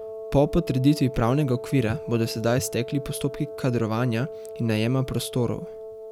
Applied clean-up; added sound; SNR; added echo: none; Wind instrument, woodwind instrument; 12 dB; none.